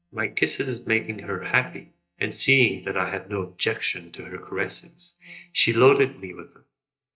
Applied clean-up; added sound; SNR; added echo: neural mask model DeepFilterNet 3.